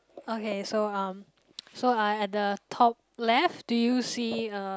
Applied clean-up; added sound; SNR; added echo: none; none; none; none.